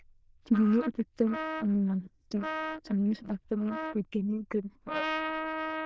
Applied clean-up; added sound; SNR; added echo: neural diffusion model UNIVERSE++.